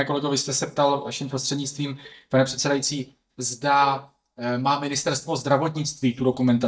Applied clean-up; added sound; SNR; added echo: neural mask model DeepFilterNet 3.